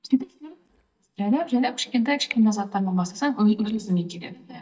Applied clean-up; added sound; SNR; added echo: neural mask model DeepFilterNet 3.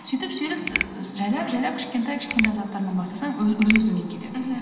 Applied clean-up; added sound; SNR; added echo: none; Finger snapping; 8 dB; reverberation time 2.9 s.